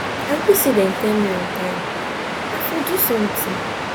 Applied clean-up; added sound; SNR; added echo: none; Waves, surf; 3 dB; none.